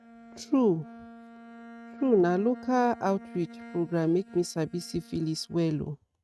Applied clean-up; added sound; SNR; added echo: neural mask model RNNoise.